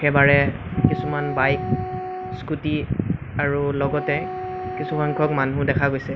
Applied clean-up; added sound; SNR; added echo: none; Wind instrument, woodwind instrument; 11 dB; none.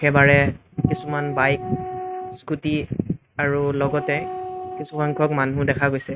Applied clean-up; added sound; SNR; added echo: neural mask model RNNoise.